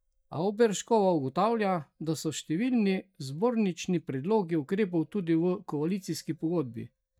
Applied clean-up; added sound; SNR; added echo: neural mask model DeepFilterNet 3.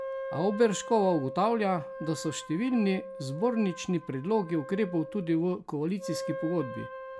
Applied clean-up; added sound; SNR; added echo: none; Wind instrument, woodwind instrument; 11 dB; none.